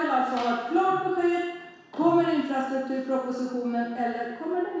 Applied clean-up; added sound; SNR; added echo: none; none; none; reverberation time 1.1 s.